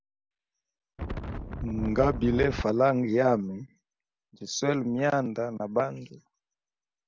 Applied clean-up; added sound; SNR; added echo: none; Wind; 5 dB; none.